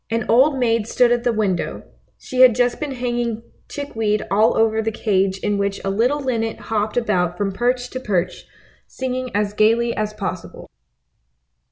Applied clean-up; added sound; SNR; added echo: none; none; none; none.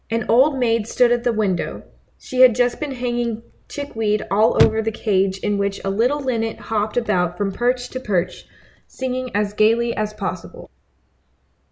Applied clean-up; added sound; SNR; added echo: none; Chirp, tweet / Slam / Car; 14 dB; none.